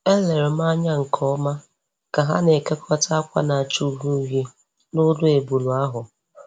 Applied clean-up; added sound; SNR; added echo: none; none; none; none.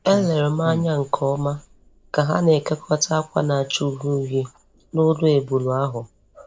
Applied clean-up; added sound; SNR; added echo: none; Clock; 20 dB; none.